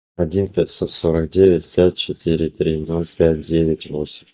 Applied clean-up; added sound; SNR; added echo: neural mask model DeepFilterNet 3.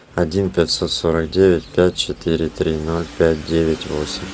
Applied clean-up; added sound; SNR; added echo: none; none; none; none.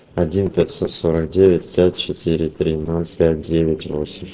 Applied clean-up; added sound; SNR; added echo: neural separator model SepFormer DNS4.